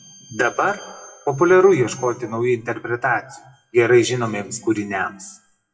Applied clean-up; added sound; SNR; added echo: classical method WPE with log-MMSE.